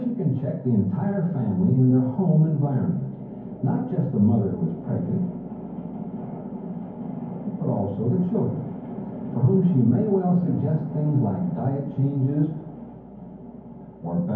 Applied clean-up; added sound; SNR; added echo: none; none; none; reverberation time 0.9 s.